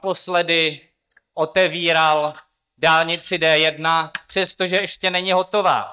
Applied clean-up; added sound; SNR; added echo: neural mask model DeepFilterNet 3.